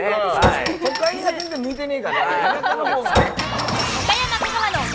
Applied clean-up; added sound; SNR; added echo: none; Chink, clink; 4 dB; none.